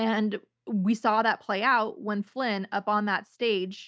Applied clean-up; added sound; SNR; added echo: none; none; none; none.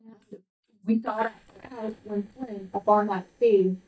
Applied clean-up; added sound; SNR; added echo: neural mask model DeepFilterNet 3.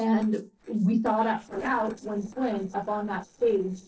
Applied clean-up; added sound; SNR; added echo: neural separator model SepFormer DNS4.